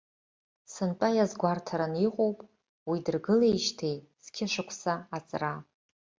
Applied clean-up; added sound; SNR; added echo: none; none; none; none.